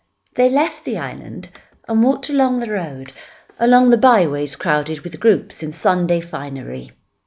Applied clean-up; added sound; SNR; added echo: none; none; none; none.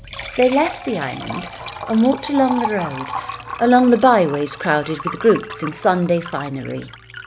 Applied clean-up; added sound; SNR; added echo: none; Liquid; 12 dB; none.